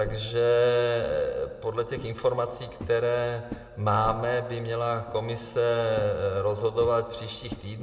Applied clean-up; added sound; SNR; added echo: none; Walk, footsteps; 18 dB; reverberation time 1.4 s.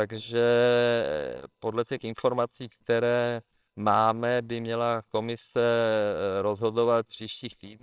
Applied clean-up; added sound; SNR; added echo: neural separator model SepFormer WHAMR!.